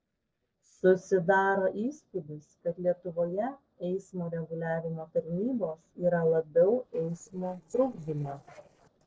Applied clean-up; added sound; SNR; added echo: neural separator model SepFormer DNS4.